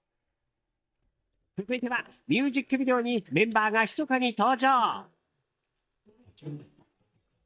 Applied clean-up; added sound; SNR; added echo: neural mask model DeepFilterNet 3.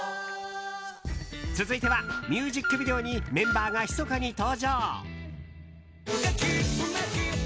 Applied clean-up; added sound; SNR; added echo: none; none; none; none.